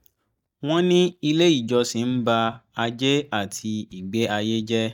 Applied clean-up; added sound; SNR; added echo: neural mask model DeepFilterNet 3.